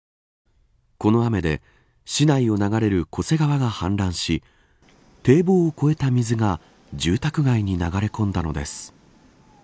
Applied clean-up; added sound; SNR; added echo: none; none; none; none.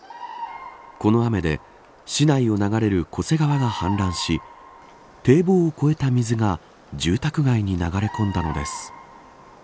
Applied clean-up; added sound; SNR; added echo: none; Bird vocalization, bird call, bird song; 17 dB; none.